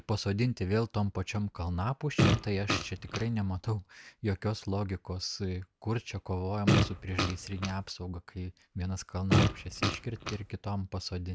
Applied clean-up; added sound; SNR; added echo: none; Fart; -4 dB; none.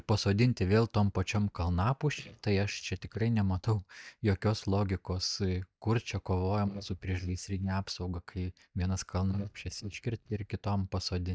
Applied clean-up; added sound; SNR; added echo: neural mask model DeepFilterNet 3.